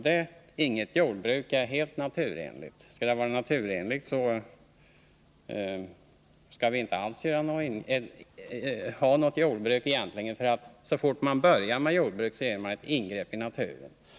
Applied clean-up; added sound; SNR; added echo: none; none; none; none.